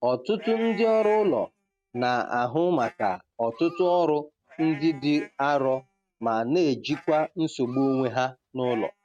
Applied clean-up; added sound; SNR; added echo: neural mask model RNNoise.